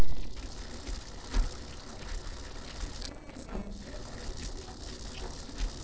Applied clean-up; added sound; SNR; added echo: neural separator model SepFormer DNS4.